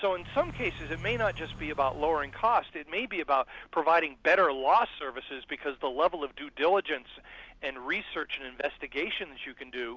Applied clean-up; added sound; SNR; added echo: none; Car; 13 dB; none.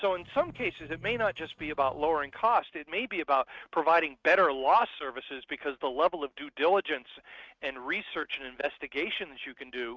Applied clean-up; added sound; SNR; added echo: neural mask model RNNoise.